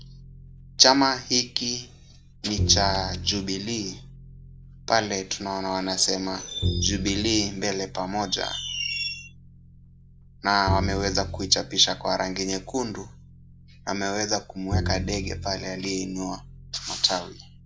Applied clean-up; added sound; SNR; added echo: none; Bowed string instrument; 8 dB; none.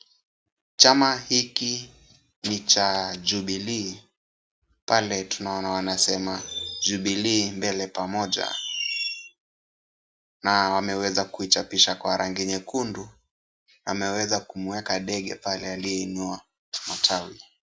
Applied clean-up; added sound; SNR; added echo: none; none; none; none.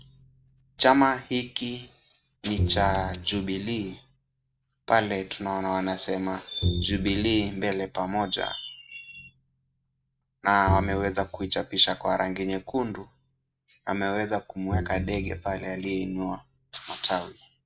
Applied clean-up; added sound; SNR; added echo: neural mask model RNNoise.